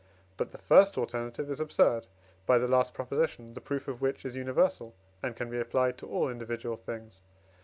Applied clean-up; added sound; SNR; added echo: none; none; none; none.